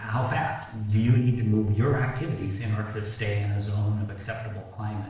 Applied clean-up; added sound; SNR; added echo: neural separator model SepFormer DNS4.